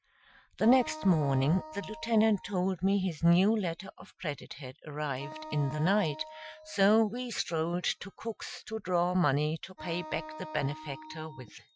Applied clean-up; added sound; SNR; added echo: classical method Wiener filter.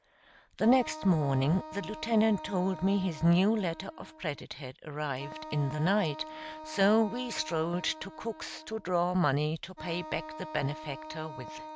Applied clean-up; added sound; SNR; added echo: none; Wind instrument, woodwind instrument; 14 dB; none.